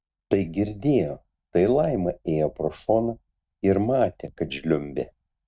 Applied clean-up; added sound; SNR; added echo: neural mask model RNNoise.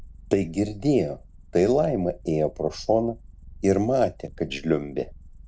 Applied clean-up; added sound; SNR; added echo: none; Purr + Cricket; 19 dB; none.